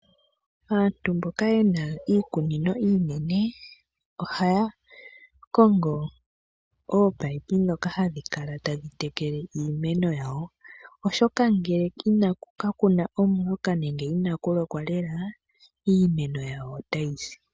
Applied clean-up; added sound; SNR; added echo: none; none; none; none.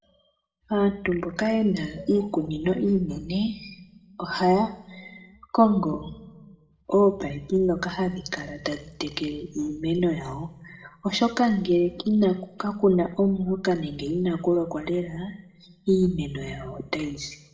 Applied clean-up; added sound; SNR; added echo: none; none; none; reverberation time 0.7 s.